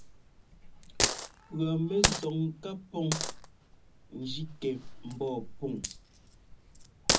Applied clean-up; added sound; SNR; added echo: none; Coin (dropping); -1 dB; reverberation time 0.4 s.